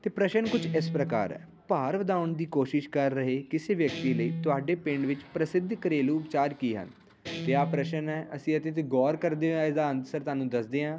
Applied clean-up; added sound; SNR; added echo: none; Guitar; 11 dB; none.